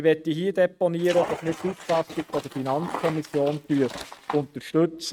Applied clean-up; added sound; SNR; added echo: neural mask model RNNoise.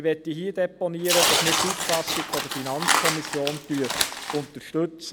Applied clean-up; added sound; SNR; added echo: none; Tearing; -3 dB; none.